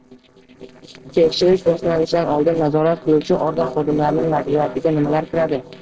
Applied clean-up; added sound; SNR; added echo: neural separator model SepFormer DNS4.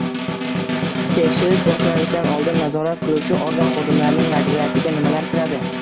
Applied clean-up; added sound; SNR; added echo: none; Snare drum; -1 dB; reverberation time 0.9 s.